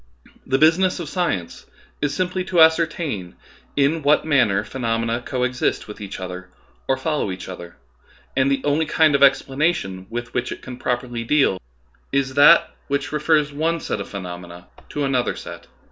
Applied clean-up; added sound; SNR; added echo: none; none; none; none.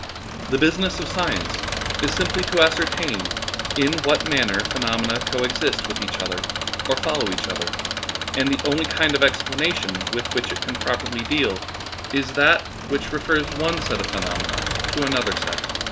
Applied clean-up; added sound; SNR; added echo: none; Engine; 3 dB; none.